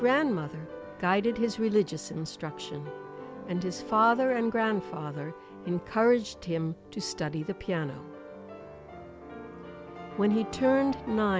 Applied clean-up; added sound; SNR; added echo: none; none; none; none.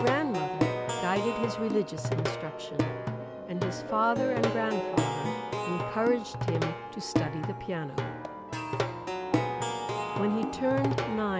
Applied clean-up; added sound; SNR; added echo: none; Plucked string instrument; 0 dB; none.